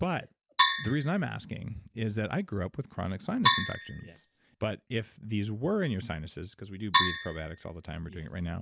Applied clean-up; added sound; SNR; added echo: none; Percussion; -2 dB; none.